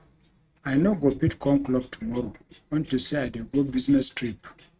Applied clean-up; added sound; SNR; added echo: neural mask model RNNoise.